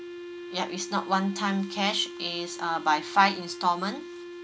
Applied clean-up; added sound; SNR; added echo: none; Wind instrument, woodwind instrument; 12 dB; none.